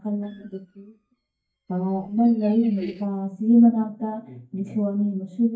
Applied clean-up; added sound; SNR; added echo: neural mask model DeepFilterNet 3.